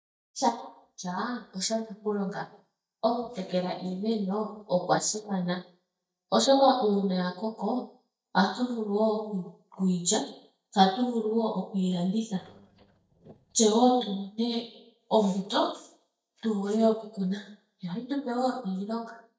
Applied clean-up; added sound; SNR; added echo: neural mask model DeepFilterNet 3.